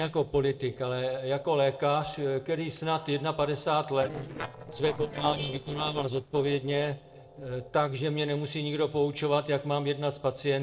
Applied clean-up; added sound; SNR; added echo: neural separator model SepFormer DNS4.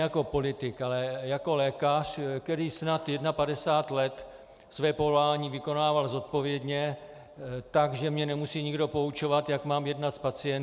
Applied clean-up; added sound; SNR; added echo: none; none; none; none.